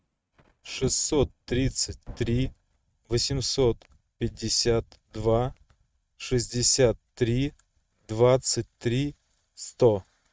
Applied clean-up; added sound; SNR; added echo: neural mask model RNNoise.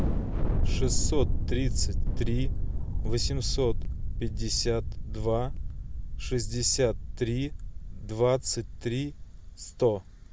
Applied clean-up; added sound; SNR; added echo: none; Thunder; -2 dB; none.